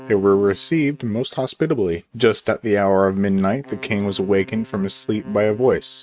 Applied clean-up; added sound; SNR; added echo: neural mask model RNNoise.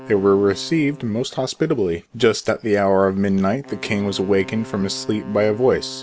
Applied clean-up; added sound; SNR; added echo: none; Wind instrument, woodwind instrument; 20 dB; none.